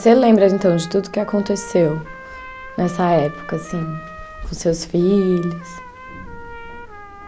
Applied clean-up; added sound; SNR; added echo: none; Trumpet; 17 dB; none.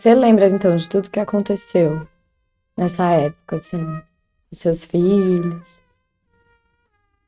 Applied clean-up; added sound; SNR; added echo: neural mask model RNNoise.